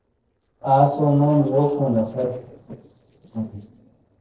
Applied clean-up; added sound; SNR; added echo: neural separator model SepFormer DNS4.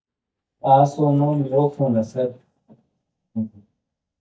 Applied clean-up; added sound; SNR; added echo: neural mask model DeepFilterNet 3.